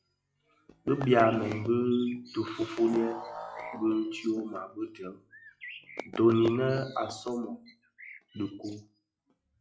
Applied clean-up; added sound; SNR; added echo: classical method log-MMSE.